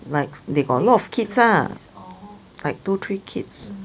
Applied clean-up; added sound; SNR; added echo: none; none; none; none.